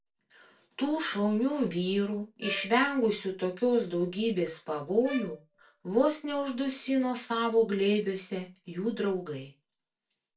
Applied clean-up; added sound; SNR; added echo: none; Bowed string instrument; 16 dB; reverberation time 0.2 s.